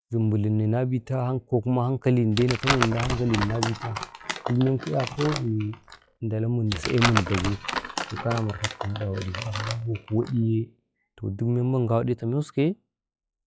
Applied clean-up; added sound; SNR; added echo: classical method log-MMSE.